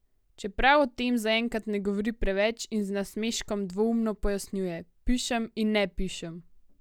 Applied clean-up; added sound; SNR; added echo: none; none; none; none.